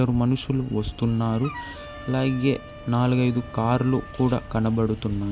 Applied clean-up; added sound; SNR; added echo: none; Wind instrument, woodwind instrument; 19 dB; none.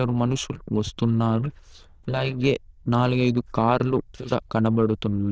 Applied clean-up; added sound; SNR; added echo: neural diffusion model UNIVERSE++.